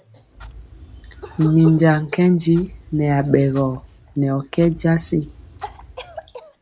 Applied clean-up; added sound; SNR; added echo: none; Clock + Cough; 18 dB; none.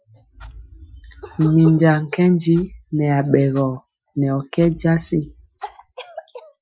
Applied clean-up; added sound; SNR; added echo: classical method Wiener filter.